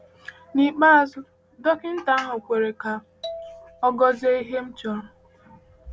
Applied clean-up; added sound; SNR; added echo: none; Marimba, xylophone; 18 dB; none.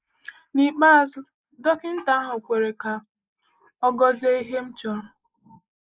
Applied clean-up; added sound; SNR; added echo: neural mask model Resemble Enhance denoiser.